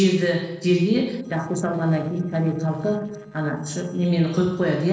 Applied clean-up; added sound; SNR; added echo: neural separator model SepFormer DNS4.